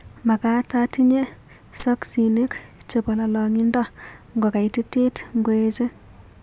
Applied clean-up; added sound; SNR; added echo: none; none; none; none.